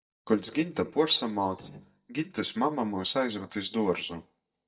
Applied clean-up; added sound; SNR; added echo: neural mask model DeepFilterNet 3.